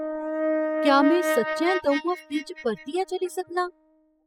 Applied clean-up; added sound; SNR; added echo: classical method spectral subtraction.